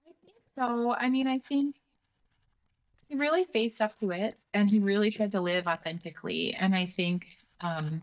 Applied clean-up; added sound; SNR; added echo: neural mask model DeepFilterNet 3.